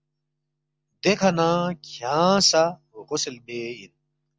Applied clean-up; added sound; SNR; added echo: none; none; none; none.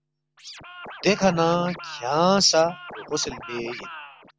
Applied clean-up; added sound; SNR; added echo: none; Scratching (performance technique); 15 dB; none.